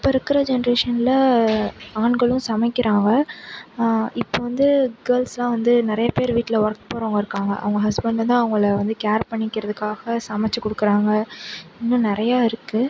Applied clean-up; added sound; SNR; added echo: none; none; none; none.